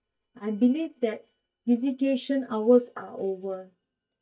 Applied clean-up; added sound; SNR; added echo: neural mask model DeepFilterNet 3.